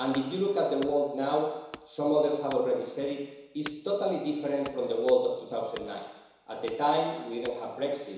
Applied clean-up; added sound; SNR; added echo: none; Wood / Domestic sounds, home sounds; 20 dB; reverberation time 1.0 s.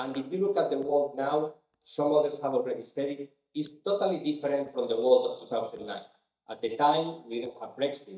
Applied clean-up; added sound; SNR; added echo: neural mask model DeepFilterNet 3.